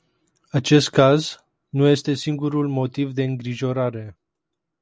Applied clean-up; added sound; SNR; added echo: none; none; none; none.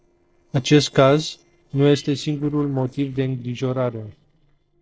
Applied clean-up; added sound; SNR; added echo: neural separator model SepFormer DNS4.